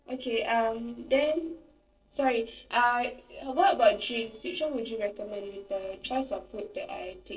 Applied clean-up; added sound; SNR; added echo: neural separator model SepFormer DNS4.